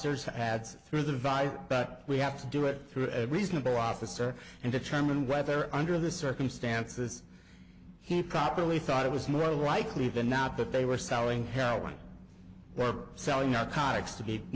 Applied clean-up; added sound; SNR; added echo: none; none; none; none.